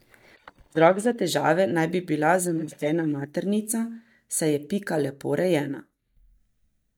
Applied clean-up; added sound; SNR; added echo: neural mask model DeepFilterNet 3.